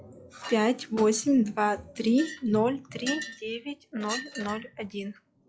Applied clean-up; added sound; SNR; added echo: classical method log-MMSE.